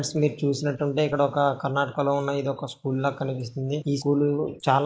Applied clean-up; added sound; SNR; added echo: neural mask model Resemble Enhance denoiser.